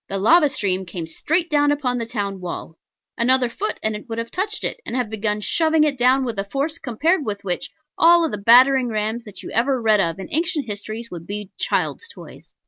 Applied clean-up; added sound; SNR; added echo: none; none; none; none.